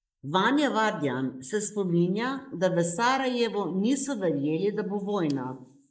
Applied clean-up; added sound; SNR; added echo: neural mask model Resemble Enhance denoiser.